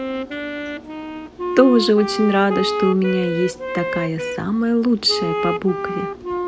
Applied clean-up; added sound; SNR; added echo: none; Wind instrument, woodwind instrument; 5 dB; none.